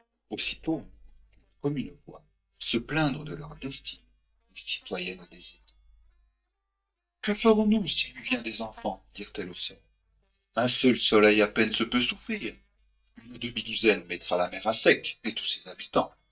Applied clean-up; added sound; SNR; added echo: neural mask model DeepFilterNet 3.